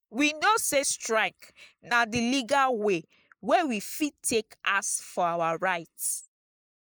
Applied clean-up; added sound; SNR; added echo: neural mask model Resemble Enhance denoiser.